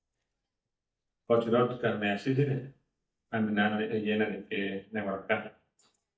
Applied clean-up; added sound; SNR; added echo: neural mask model DeepFilterNet 3.